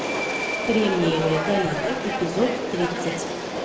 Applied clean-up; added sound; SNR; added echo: none; Subway, metro, underground; 1 dB; reverberation time 1.5 s.